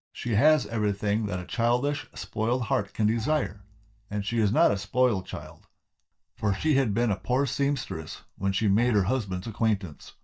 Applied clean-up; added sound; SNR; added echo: neural mask model DeepFilterNet 3.